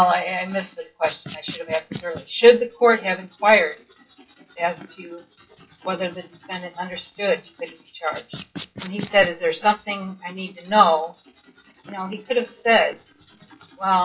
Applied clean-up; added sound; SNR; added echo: classical method WPE with log-MMSE.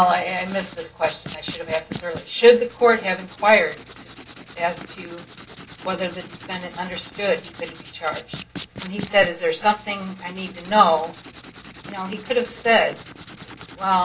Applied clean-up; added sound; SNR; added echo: none; Writing; 17 dB; reverberation time 0.2 s.